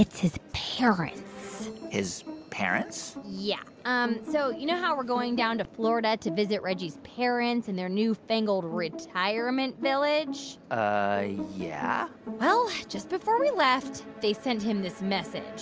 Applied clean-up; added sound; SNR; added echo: none; none; none; none.